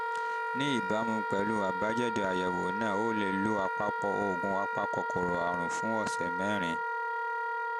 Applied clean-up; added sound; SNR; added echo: none; Wind instrument, woodwind instrument; -1 dB; none.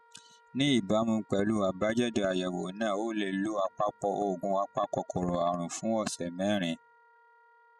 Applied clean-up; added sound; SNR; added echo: classical method spectral subtraction.